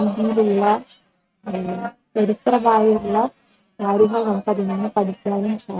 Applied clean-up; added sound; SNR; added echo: neural mask model RNNoise.